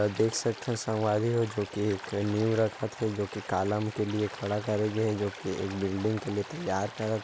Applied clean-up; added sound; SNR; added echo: none; Stream; 14 dB; none.